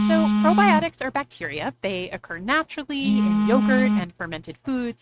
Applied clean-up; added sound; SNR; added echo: neural mask model RNNoise.